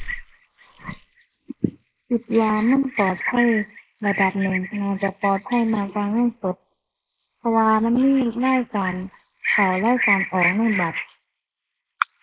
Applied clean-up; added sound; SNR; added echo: neural mask model Resemble Enhance denoiser.